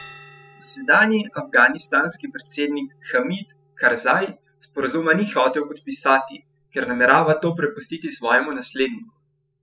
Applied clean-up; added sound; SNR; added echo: classical method spectral subtraction.